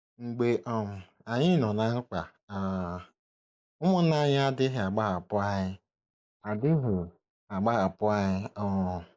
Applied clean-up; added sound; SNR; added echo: neural mask model Resemble Enhance denoiser.